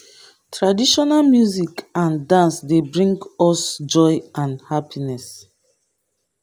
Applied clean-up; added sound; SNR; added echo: none; none; none; none.